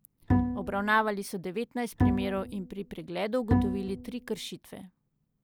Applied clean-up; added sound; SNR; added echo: none; Bowed string instrument; -3 dB; none.